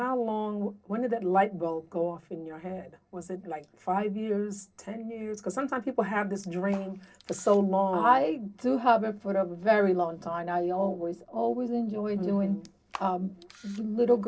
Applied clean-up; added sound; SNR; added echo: neural separator model SepFormer DNS4.